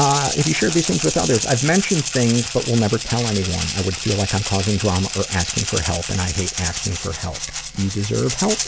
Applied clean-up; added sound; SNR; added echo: none; Rattle (instrument); 5 dB; none.